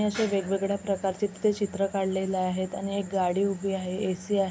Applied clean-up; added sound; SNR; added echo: none; none; none; none.